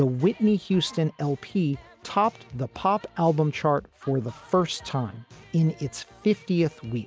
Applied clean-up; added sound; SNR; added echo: none; none; none; none.